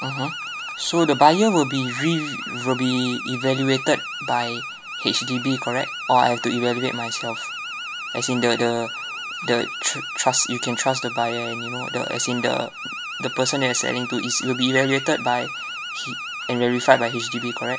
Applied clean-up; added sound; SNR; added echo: none; Alarm; 8 dB; none.